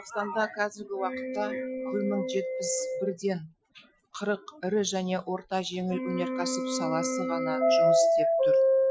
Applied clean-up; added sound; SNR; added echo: classical method Wiener filter.